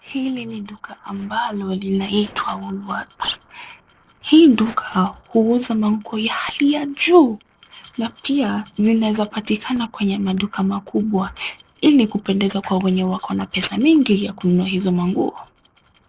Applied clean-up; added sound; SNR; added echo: neural separator model SepFormer DNS4.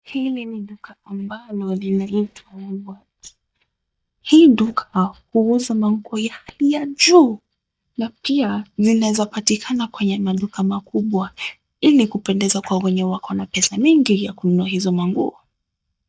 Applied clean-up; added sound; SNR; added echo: neural mask model DeepFilterNet 3.